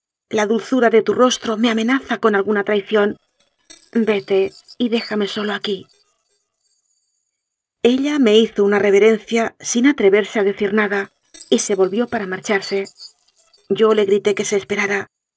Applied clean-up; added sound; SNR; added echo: neural separator model SepFormer DNS4.